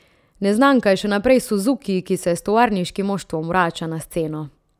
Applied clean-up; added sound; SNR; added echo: none; none; none; none.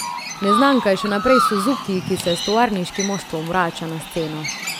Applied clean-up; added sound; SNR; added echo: none; Chirp, tweet; 5 dB; none.